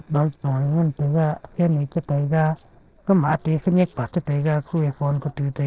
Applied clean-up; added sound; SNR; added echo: neural separator model SepFormer DNS4.